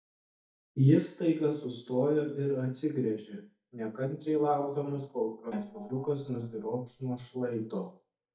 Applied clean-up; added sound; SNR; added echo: neural mask model DeepFilterNet 3.